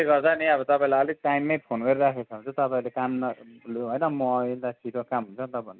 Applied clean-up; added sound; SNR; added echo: none; none; none; none.